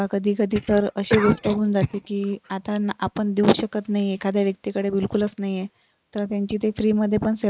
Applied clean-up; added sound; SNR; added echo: neural mask model RNNoise.